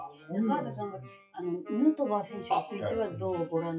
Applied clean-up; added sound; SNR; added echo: classical method WPE with log-MMSE.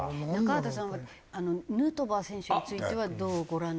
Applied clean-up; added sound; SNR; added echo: none; none; none; none.